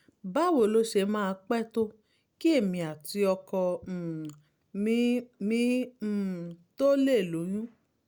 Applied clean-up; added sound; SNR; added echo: none; none; none; none.